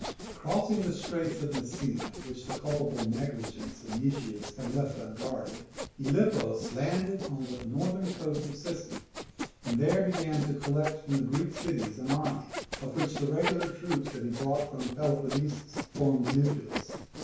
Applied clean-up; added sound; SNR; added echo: none; Sawing; 9 dB; reverberation time 0.5 s.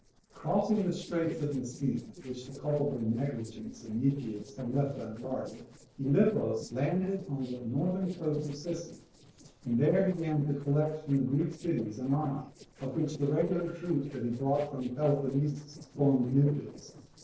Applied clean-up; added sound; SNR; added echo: neural separator model SepFormer DNS4.